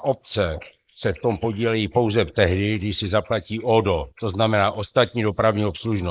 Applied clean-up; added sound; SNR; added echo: neural mask model Resemble Enhance denoiser.